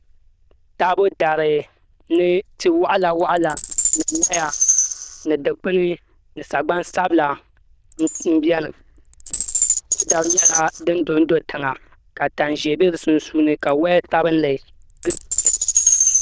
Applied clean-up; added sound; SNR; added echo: neural diffusion model UNIVERSE++.